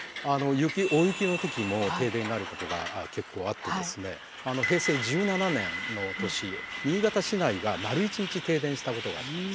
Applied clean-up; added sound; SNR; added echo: none; Truck; 11 dB; none.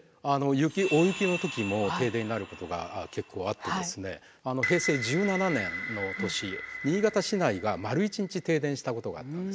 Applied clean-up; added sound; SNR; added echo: none; none; none; none.